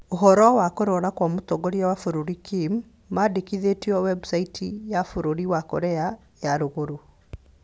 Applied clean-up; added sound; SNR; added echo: none; none; none; none.